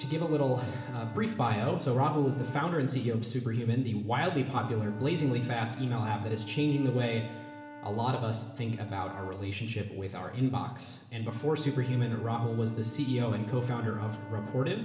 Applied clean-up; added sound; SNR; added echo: none; Wind instrument, woodwind instrument; 16 dB; reverberation time 1.2 s.